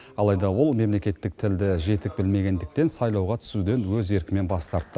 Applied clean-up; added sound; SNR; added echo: none; none; none; none.